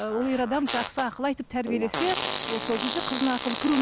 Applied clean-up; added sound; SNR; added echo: none; Fart; 6 dB; none.